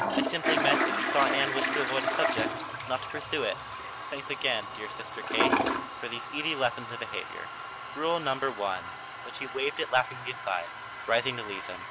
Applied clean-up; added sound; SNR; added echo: none; Toilet flush; 0 dB; none.